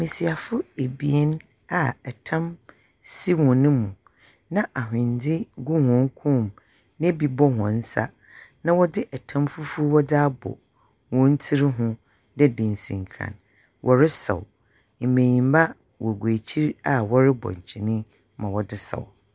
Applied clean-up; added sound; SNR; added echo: none; none; none; none.